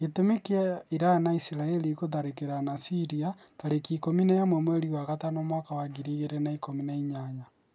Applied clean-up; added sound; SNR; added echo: none; none; none; none.